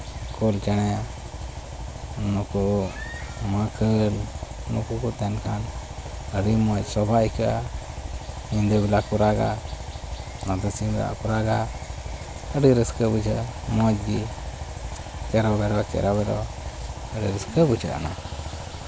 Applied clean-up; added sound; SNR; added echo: none; none; none; none.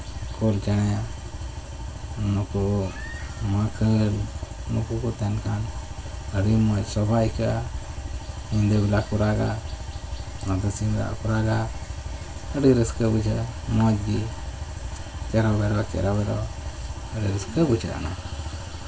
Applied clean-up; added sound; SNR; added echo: none; none; none; reverberation time 0.2 s.